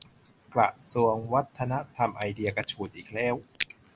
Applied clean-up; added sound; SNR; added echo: neural mask model Resemble Enhance denoiser.